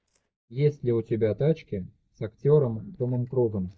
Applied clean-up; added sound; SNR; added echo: neural mask model DeepFilterNet 3.